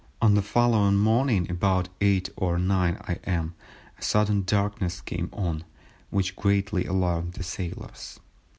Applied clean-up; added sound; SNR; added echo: none; none; none; none.